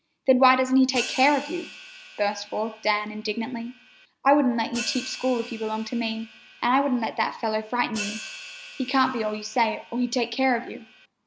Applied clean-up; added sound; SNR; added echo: none; Hi-hat; 15 dB; none.